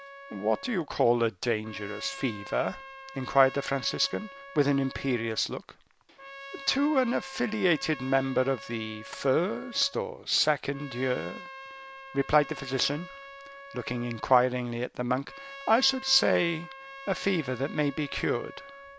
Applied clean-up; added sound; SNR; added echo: none; Trumpet; 16 dB; none.